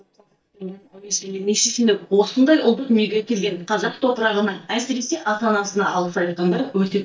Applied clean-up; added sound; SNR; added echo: neural mask model DeepFilterNet 3.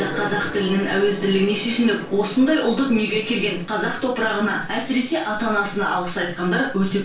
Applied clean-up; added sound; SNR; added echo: none; Gong; 17 dB; reverberation time 0.3 s.